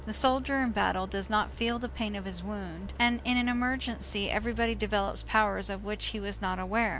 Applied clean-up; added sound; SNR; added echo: none; Idling; 11 dB; none.